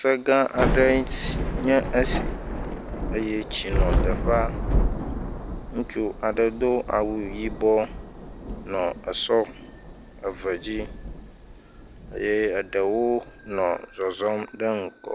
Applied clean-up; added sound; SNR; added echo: none; Thunder / Rain; 3 dB; none.